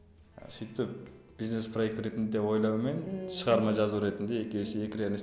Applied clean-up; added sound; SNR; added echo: none; none; none; none.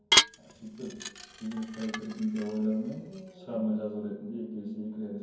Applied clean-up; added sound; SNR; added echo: none; Dishes, pots, and pans / Glass; -3 dB; reverberation time 0.6 s.